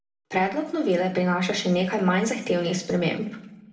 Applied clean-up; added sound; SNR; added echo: none; none; none; reverberation time 0.6 s.